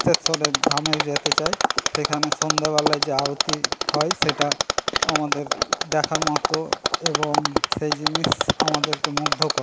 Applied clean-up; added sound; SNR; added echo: none; Mechanisms; -3 dB; none.